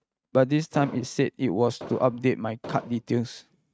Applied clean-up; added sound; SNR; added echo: neural mask model RNNoise.